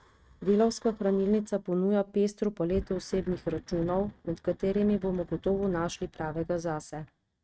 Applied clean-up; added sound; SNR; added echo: neural mask model RNNoise.